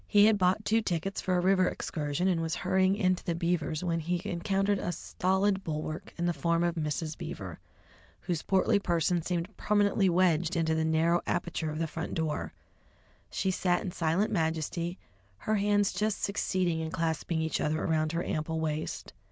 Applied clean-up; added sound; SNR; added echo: none; none; none; none.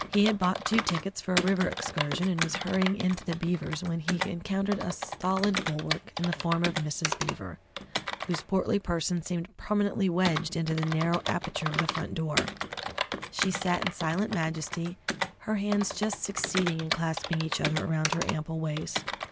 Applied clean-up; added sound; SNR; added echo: none; Computer keyboard; 5 dB; none.